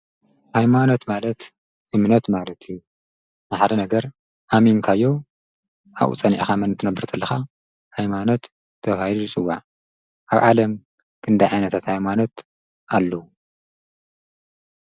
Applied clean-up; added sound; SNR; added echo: none; none; none; none.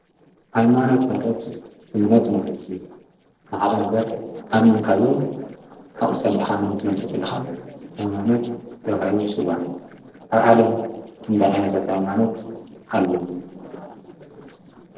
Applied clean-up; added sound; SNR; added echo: neural separator model SepFormer DNS4.